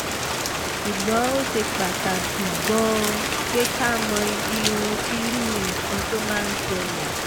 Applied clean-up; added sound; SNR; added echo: none; Rain; -1 dB; none.